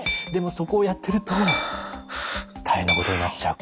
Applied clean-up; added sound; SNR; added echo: none; Hammer + Breathing; 3 dB; none.